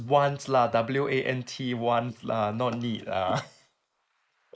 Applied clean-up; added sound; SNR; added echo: neural mask model Resemble Enhance denoiser.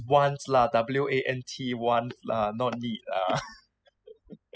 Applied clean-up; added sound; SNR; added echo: classical method spectral subtraction.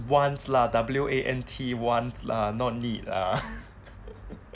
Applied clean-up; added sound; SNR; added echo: none; none; none; none.